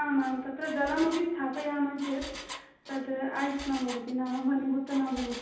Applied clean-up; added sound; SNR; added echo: none; Engine; 15 dB; reverberation time 0.8 s.